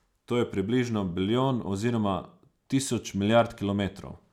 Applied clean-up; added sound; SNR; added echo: none; none; none; none.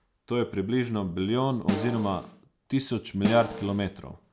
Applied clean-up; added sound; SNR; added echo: none; Snare drum; 4 dB; none.